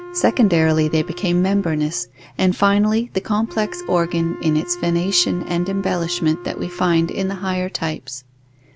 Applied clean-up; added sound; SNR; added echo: none; Wind instrument, woodwind instrument; 16 dB; none.